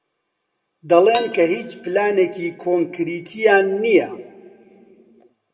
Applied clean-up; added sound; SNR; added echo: none; Dishes, pots, and pans; 17 dB; reverberation time 1.1 s.